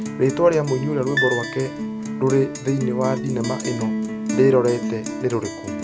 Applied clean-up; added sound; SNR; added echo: none; Guitar + Piano; 5 dB; none.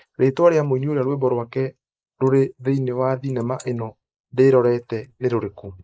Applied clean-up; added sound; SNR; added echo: neural mask model Resemble Enhance denoiser.